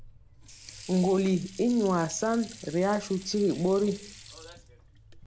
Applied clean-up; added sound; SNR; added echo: none; Sink (filling or washing) / Water; 18 dB; none.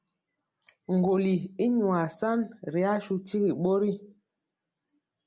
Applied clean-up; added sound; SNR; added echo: none; none; none; none.